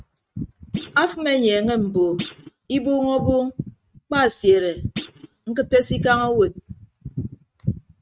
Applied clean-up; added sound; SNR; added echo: neural mask model RNNoise.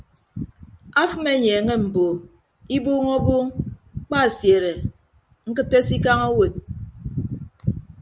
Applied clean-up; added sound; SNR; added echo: none; none; none; none.